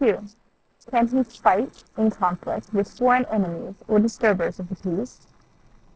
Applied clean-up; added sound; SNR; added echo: neural separator model SepFormer DNS4.